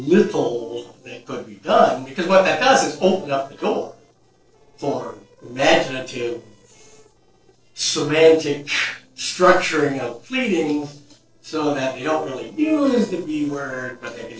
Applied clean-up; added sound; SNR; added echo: neural separator model SepFormer DNS4.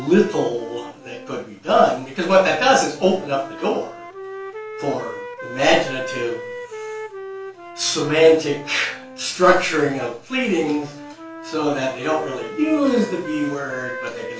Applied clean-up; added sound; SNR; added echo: none; Wind instrument, woodwind instrument; 14 dB; reverberation time 0.3 s.